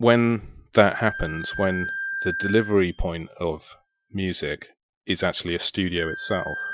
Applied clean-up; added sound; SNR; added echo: classical method Wiener filter.